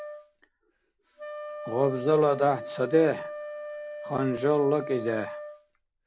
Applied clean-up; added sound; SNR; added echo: none; Wind instrument, woodwind instrument; 11 dB; none.